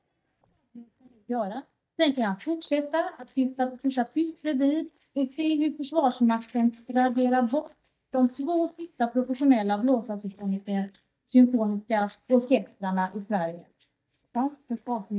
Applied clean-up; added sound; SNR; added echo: neural mask model DeepFilterNet 3.